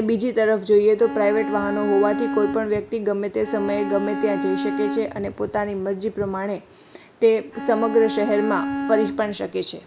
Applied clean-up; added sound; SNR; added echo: none; Bowed string instrument; 6 dB; none.